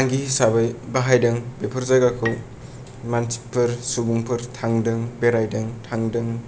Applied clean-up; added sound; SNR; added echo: none; Bowed string instrument; 17 dB; none.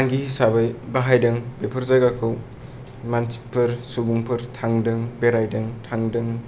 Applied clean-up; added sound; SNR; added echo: none; none; none; none.